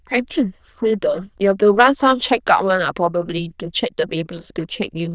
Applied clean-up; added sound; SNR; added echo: neural diffusion model UNIVERSE++.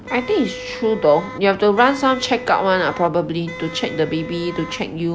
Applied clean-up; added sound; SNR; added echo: none; Wind instrument, woodwind instrument; 14 dB; none.